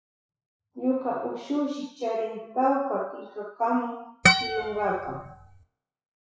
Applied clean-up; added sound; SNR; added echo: classical method WPE with log-MMSE.